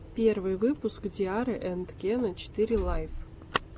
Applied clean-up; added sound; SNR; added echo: none; none; none; none.